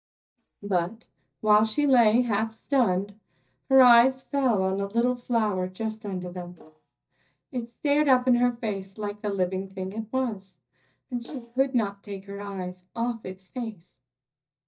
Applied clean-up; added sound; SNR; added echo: neural mask model DeepFilterNet 3.